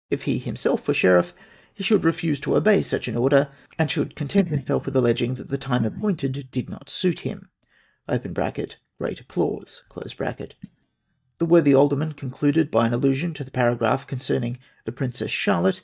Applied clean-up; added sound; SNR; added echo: neural mask model DeepFilterNet 3.